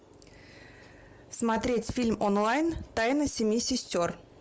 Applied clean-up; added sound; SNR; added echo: none; none; none; none.